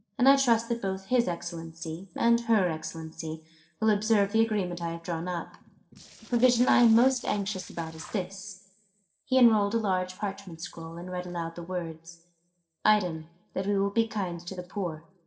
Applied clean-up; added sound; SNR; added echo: neural separator model SepFormer DNS4.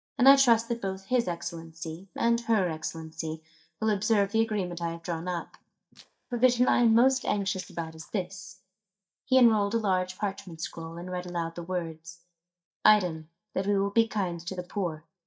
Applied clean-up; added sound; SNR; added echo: neural mask model DeepFilterNet 3.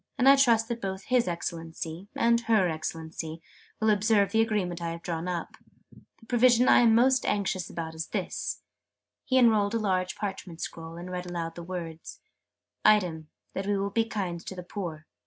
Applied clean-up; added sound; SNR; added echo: none; none; none; none.